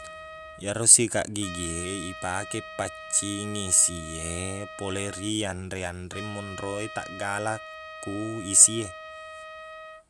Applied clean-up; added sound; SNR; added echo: none; Trumpet; 14 dB; none.